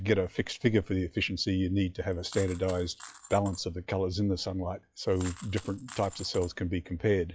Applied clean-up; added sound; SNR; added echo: classical method log-MMSE.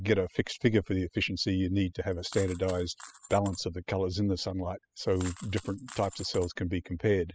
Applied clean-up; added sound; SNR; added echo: classical method spectral subtraction.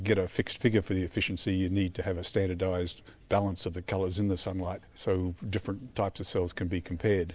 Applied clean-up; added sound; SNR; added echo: none; none; none; none.